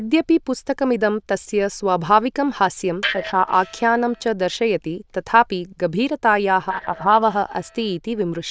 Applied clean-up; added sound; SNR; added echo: neural diffusion model UNIVERSE++.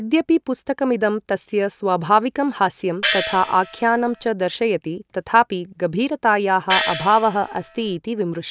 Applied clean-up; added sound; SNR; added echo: none; Gong; 5 dB; none.